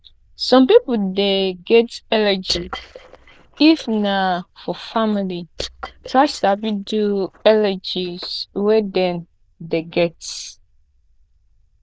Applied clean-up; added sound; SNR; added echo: neural diffusion model UNIVERSE++.